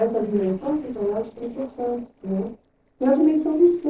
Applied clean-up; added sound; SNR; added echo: neural separator model SepFormer DNS4.